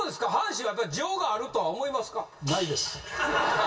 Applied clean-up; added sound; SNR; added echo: none; none; none; reverberation time 0.1 s.